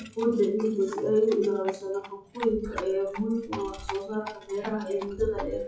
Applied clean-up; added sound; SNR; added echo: classical method WPE with log-MMSE.